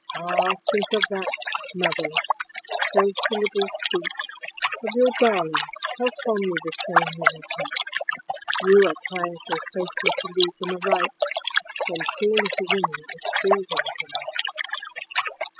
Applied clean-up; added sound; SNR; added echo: classical method spectral subtraction.